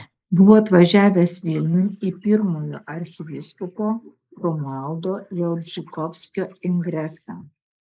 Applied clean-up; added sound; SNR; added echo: neural mask model Resemble Enhance denoiser.